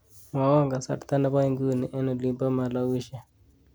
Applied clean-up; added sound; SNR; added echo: none; none; none; none.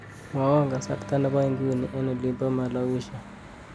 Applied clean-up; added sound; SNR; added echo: none; Wind instrument, woodwind instrument + Church bell / Traffic noise, roadway noise; 13 dB; none.